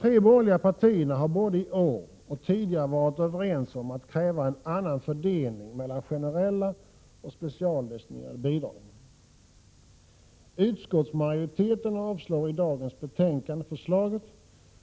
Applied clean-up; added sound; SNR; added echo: none; none; none; none.